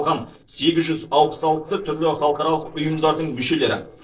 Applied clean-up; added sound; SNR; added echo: neural separator model SepFormer DNS4.